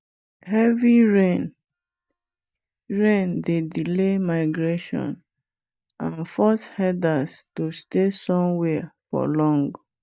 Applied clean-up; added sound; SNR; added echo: neural mask model DeepFilterNet 3.